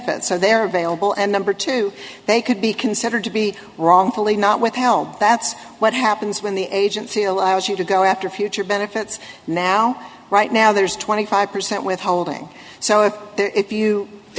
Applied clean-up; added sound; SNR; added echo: none; none; none; none.